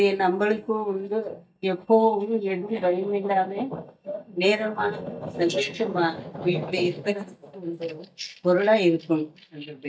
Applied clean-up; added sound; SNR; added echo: neural mask model DeepFilterNet 3.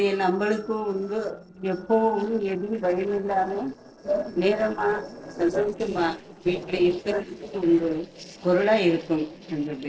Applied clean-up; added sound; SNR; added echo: neural separator model SepFormer DNS4.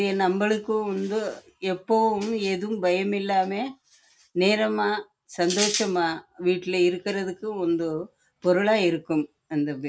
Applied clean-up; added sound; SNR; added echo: none; none; none; none.